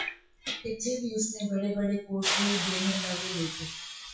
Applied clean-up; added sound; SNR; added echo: classical method WPE with log-MMSE.